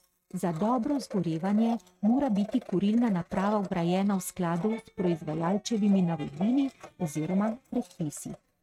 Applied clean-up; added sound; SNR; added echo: neural mask model RNNoise.